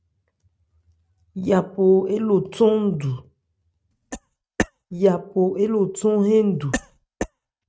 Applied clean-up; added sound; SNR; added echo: neural mask model RNNoise.